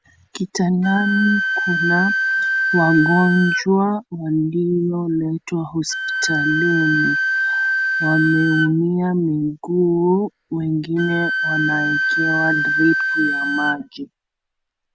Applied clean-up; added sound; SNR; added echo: none; Wind instrument, woodwind instrument; 2 dB; none.